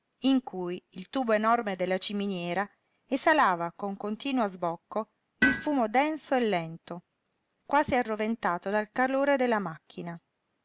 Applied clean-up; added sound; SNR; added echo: none; Tools; 7 dB; none.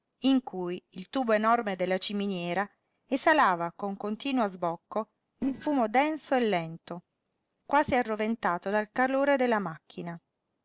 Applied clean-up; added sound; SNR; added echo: neural separator model SepFormer DNS4.